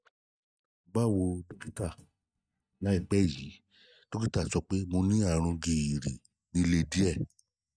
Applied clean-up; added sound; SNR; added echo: neural mask model DeepFilterNet 3.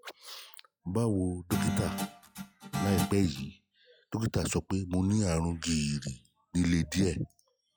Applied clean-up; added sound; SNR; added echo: classical method log-MMSE.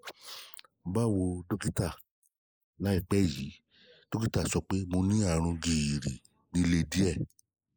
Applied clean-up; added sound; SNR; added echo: neural mask model Resemble Enhance denoiser.